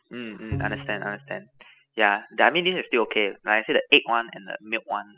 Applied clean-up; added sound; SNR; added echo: classical method spectral subtraction.